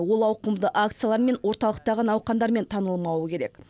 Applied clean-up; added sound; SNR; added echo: none; none; none; none.